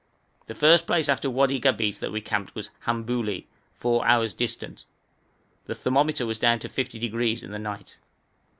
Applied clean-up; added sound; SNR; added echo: none; none; none; none.